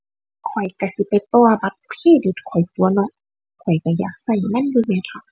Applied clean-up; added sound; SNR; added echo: none; none; none; none.